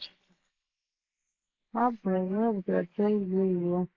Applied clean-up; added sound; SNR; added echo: neural mask model Resemble Enhance denoiser.